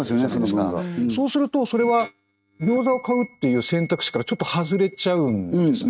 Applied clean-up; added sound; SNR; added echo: neural mask model RNNoise.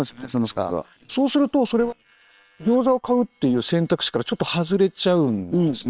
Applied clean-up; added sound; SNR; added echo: neural separator model SepFormer WHAM!.